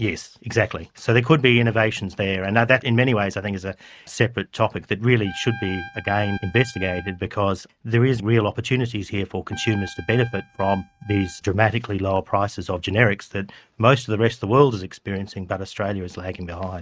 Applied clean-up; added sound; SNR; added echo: neural mask model RNNoise.